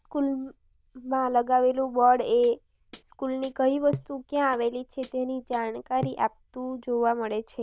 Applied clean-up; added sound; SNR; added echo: neural diffusion model UNIVERSE++.